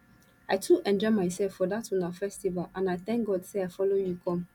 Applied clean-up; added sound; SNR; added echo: none; none; none; none.